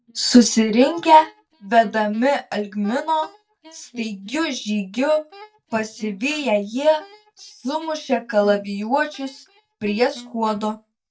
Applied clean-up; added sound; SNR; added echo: neural mask model DeepFilterNet 3.